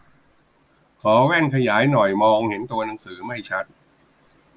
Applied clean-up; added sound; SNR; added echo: none; none; none; none.